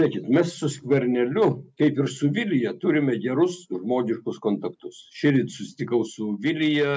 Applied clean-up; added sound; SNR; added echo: none; none; none; none.